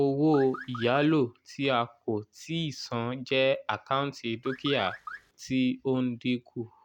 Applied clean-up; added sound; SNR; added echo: none; Car; 14 dB; none.